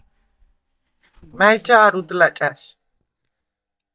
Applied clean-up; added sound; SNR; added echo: neural mask model DeepFilterNet 3.